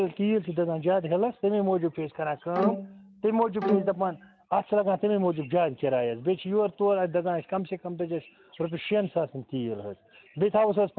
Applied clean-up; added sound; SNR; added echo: none; Bowed string instrument; 4 dB; none.